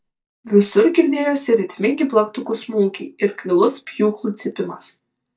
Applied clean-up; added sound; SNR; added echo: neural mask model DeepFilterNet 3.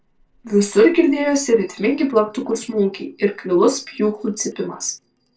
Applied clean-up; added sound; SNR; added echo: neural separator model SepFormer DNS4.